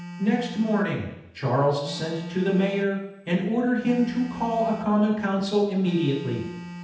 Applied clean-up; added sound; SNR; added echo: none; Telephone; 14 dB; reverberation time 0.8 s.